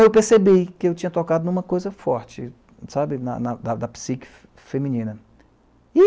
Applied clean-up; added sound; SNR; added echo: none; none; none; none.